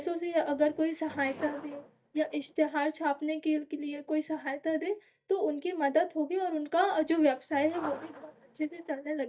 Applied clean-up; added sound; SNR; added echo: neural mask model DeepFilterNet 3.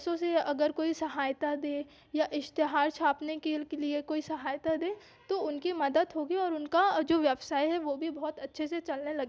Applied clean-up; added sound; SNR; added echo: none; none; none; none.